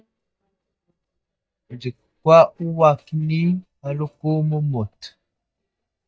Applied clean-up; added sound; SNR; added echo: neural mask model DeepFilterNet 3.